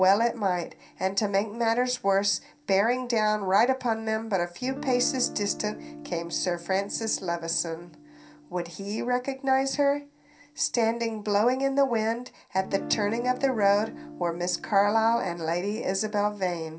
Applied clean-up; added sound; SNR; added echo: none; Guitar; 17 dB; reverberation time 0.3 s.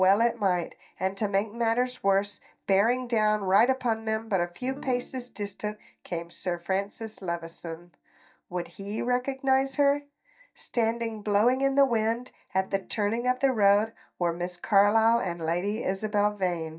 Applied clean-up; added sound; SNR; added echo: neural mask model DeepFilterNet 3.